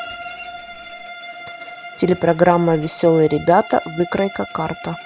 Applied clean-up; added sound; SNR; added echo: none; Bowed string instrument; 15 dB; none.